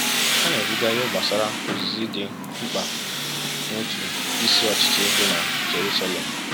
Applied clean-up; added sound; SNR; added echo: none; Tools; -3 dB; none.